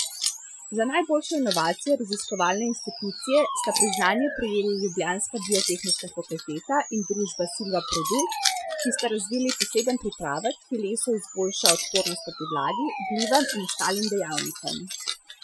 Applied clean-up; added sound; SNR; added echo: classical method Wiener filter.